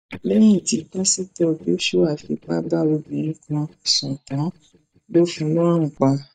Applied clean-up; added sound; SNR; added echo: neural mask model DeepFilterNet 3.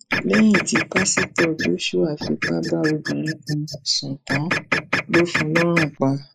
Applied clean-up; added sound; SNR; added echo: neural mask model Resemble Enhance denoiser.